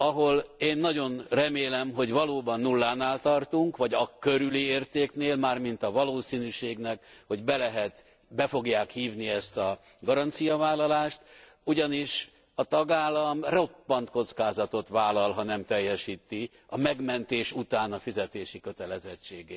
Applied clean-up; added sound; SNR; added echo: none; none; none; none.